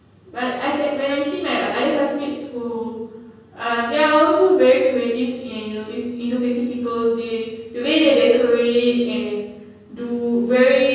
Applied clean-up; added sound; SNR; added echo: none; none; none; reverberation time 1.3 s.